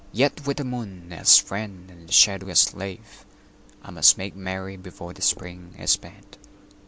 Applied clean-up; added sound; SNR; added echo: none; none; none; none.